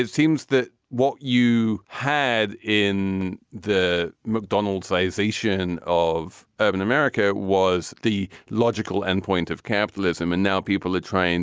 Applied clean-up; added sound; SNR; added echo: none; none; none; none.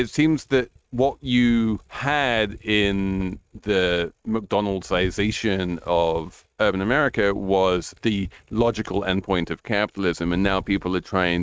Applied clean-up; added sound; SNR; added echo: neural mask model RNNoise.